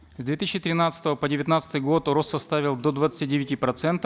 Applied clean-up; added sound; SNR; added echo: none; none; none; none.